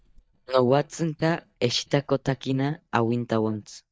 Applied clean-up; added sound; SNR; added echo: neural mask model DeepFilterNet 3.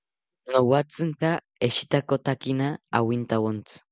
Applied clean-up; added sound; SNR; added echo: none; none; none; none.